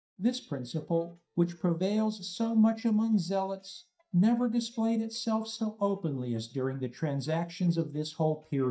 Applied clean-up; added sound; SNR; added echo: neural mask model DeepFilterNet 3.